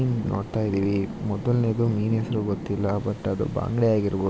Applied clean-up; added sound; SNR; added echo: none; Rain; 12 dB; none.